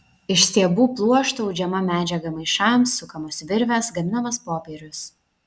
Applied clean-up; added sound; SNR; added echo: none; none; none; none.